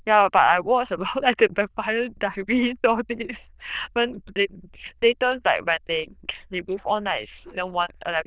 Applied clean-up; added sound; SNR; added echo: neural diffusion model UNIVERSE++.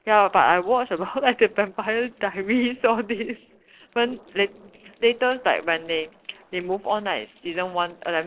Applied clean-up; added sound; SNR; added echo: neural separator model SepFormer DNS4.